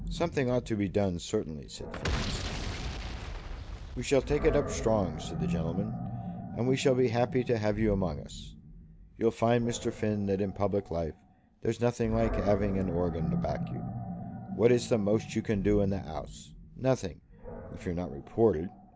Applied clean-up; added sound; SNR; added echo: none; Animal + Boom; 7 dB; none.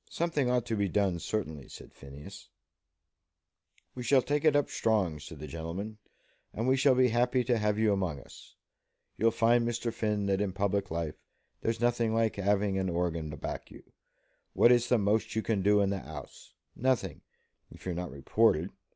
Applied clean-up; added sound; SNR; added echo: none; none; none; none.